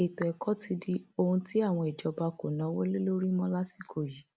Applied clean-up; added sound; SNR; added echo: none; none; none; none.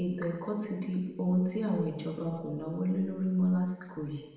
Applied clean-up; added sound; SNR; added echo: none; none; none; reverberation time 1.0 s.